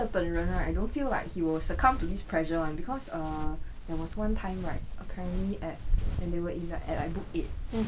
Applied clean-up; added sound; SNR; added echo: none; Walk, footsteps; 0 dB; none.